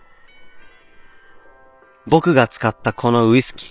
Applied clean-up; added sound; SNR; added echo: neural separator model SepFormer WHAM!.